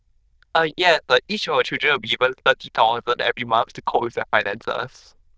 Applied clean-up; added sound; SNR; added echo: neural diffusion model UNIVERSE++.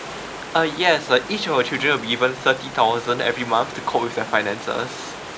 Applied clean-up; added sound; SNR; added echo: none; Water; 12 dB; none.